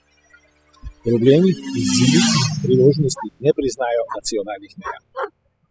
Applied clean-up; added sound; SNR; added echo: classical method spectral subtraction.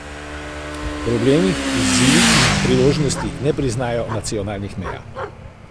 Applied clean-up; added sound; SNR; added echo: none; Motorcycle / Engine; 0 dB; none.